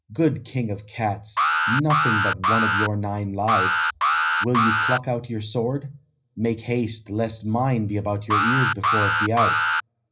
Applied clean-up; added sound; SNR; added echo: none; Alarm; -4 dB; reverberation time 0.4 s.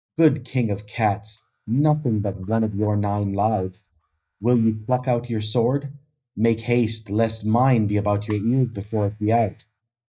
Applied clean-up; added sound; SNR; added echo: neural mask model DeepFilterNet 3.